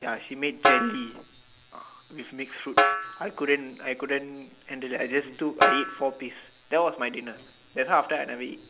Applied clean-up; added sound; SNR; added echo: none; Snare drum; -1 dB; none.